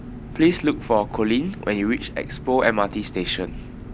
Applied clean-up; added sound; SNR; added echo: none; Engine; 13 dB; none.